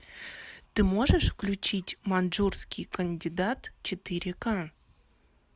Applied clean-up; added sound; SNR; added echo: none; none; none; none.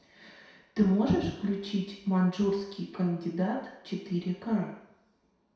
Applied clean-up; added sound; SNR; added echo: none; none; none; reverberation time 0.7 s.